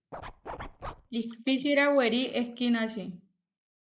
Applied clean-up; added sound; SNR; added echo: neural mask model Resemble Enhance denoiser.